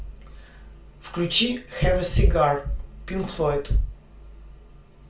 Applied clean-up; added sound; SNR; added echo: none; none; none; reverberation time 0.3 s.